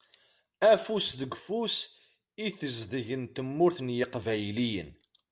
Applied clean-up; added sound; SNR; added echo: none; none; none; none.